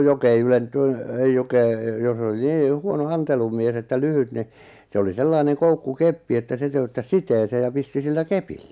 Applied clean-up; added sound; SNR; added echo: none; none; none; none.